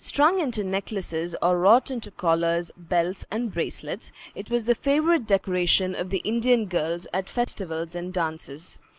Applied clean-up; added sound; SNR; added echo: none; none; none; none.